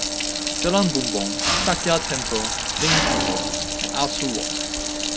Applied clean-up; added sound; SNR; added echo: none; Sink (filling or washing) / Water tap, faucet + Mechanisms; -3 dB; none.